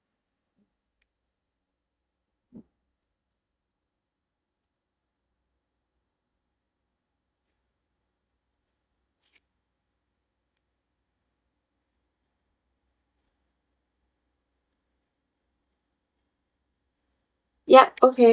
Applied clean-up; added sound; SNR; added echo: neural mask model DeepFilterNet 3.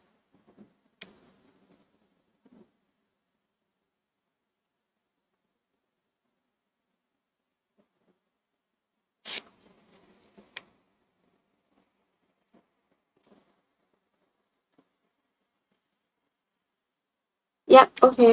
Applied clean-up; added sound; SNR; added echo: neural mask model RNNoise.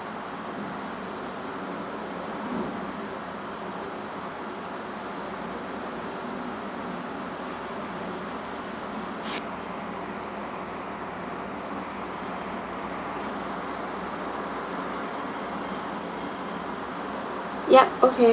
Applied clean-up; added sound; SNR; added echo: none; none; none; none.